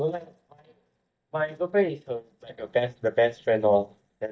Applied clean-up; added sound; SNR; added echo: neural mask model DeepFilterNet 3.